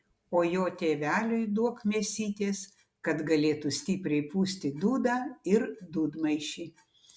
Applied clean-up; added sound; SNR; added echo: none; none; none; none.